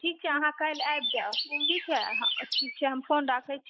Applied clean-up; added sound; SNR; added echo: neural mask model Resemble Enhance denoiser.